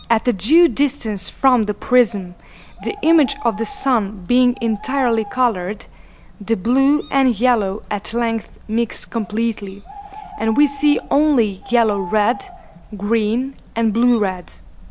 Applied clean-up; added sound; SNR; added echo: none; Bird; 18 dB; none.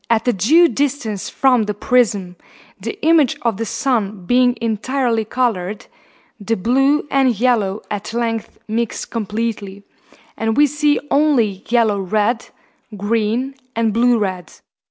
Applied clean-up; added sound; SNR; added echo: none; none; none; none.